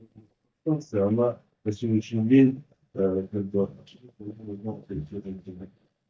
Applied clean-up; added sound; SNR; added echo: neural mask model DeepFilterNet 3.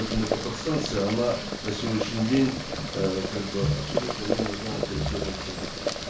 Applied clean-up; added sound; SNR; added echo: none; Boiling; 3 dB; reverberation time 0.2 s.